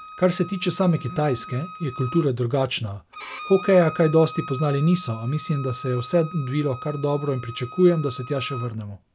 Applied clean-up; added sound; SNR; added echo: none; Bowed string instrument; 15 dB; none.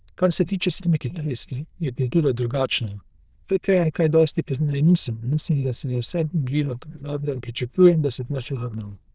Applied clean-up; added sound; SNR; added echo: neural diffusion model UNIVERSE++.